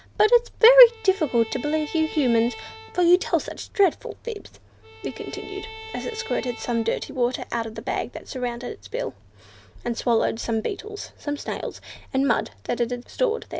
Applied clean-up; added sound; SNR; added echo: none; Bowed string instrument; 17 dB; none.